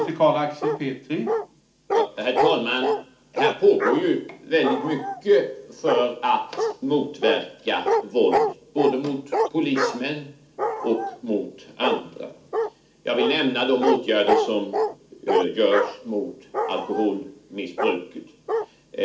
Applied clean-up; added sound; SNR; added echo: none; Bark; 3 dB; reverberation time 0.4 s.